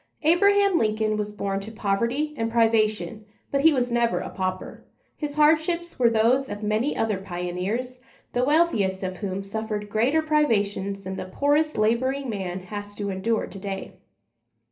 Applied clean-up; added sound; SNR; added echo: none; none; none; reverberation time 0.3 s.